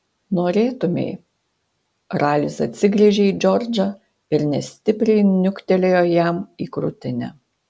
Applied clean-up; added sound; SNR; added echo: none; none; none; none.